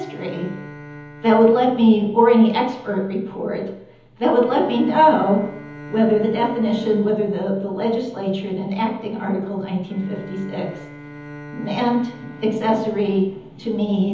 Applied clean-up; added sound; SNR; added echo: none; Bowed string instrument; 20 dB; reverberation time 1.3 s.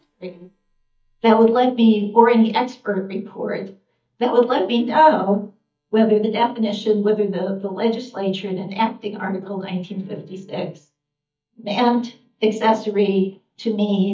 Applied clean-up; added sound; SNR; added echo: neural mask model DeepFilterNet 3.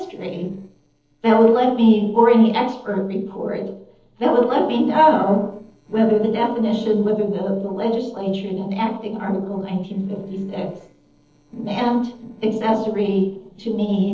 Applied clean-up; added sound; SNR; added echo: neural separator model SepFormer DNS4.